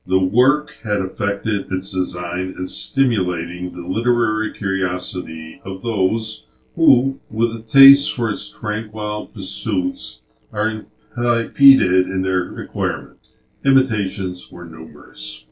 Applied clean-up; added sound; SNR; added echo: neural separator model SepFormer DNS4.